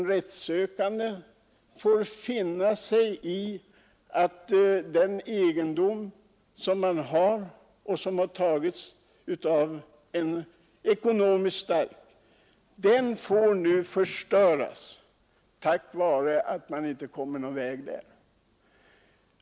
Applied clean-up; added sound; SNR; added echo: none; none; none; none.